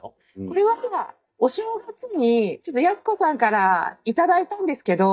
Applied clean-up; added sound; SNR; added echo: neural mask model DeepFilterNet 3.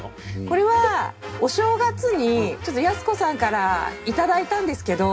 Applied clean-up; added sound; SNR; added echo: none; Cowbell; 14 dB; reverberation time 0.3 s.